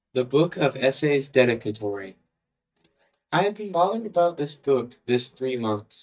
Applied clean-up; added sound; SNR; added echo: neural mask model DeepFilterNet 3.